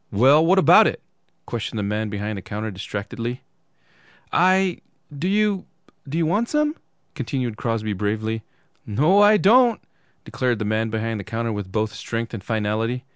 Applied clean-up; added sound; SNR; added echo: none; none; none; none.